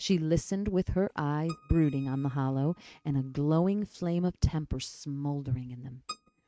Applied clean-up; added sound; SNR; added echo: neural mask model RNNoise.